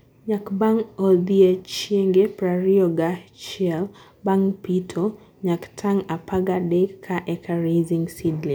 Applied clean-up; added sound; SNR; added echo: none; none; none; none.